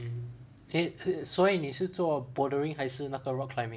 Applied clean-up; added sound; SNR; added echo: none; none; none; none.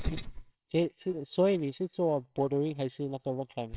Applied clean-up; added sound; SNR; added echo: neural separator model SepFormer WHAMR!.